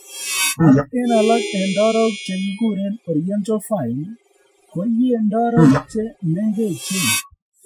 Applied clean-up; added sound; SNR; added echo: classical method Wiener filter.